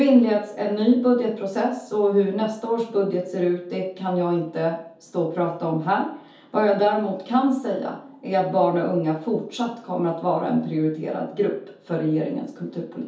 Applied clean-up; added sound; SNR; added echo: none; none; none; reverberation time 0.6 s.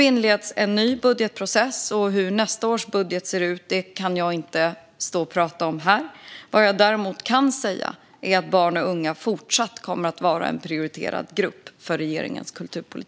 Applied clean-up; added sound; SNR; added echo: none; none; none; none.